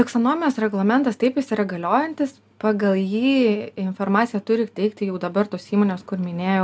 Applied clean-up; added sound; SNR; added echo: none; none; none; none.